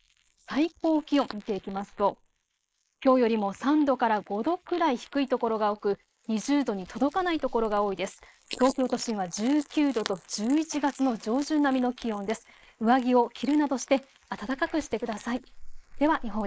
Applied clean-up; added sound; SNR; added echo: neural mask model Resemble Enhance denoiser.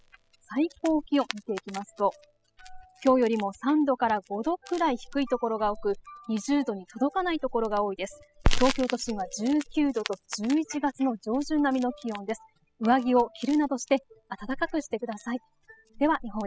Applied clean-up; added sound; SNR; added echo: classical method spectral subtraction.